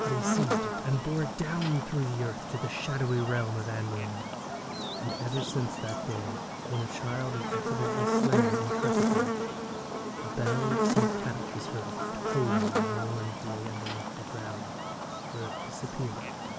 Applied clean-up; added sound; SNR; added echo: none; Buzz; -2 dB; none.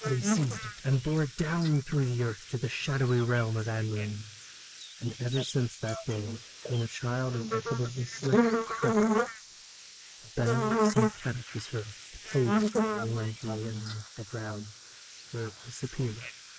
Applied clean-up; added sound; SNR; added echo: neural mask model Resemble Enhance denoiser.